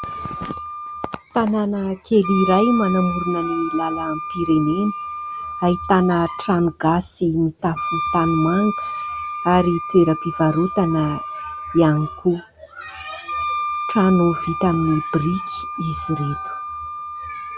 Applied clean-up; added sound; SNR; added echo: none; Wind instrument, woodwind instrument; 8 dB; none.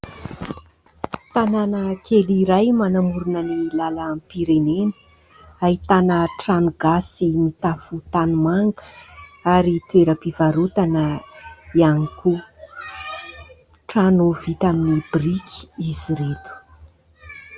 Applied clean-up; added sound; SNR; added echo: none; none; none; none.